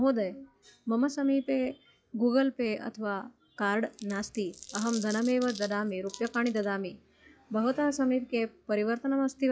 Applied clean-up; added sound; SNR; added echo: classical method log-MMSE.